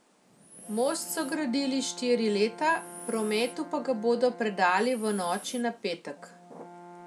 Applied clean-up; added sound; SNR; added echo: none; Brass instrument + Breathing; 16 dB; none.